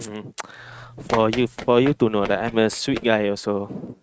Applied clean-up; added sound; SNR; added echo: neural mask model RNNoise.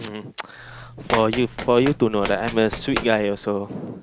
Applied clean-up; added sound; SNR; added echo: none; Run; 10 dB; none.